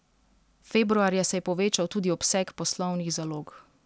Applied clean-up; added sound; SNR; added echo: none; none; none; none.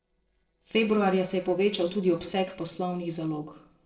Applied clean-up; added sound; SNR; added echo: neural separator model SepFormer DNS4.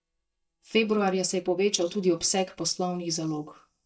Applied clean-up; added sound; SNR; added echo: neural mask model DeepFilterNet 3.